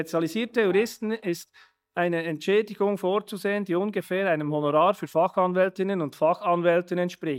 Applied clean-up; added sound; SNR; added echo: neural mask model DeepFilterNet 3.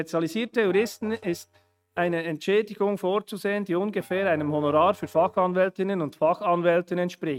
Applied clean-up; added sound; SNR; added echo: neural mask model RNNoise.